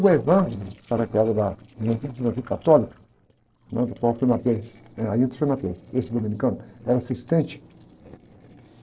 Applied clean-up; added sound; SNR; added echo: neural separator model SepFormer DNS4.